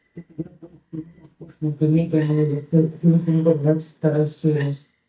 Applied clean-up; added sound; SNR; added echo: neural mask model DeepFilterNet 3.